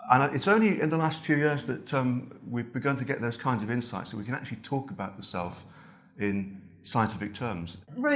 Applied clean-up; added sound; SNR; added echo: none; none; none; none.